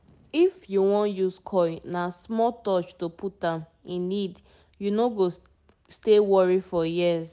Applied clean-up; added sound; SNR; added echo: none; none; none; none.